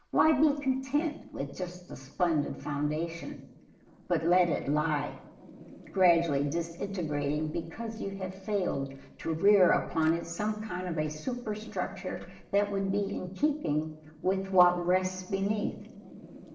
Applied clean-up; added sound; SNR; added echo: neural separator model SepFormer DNS4.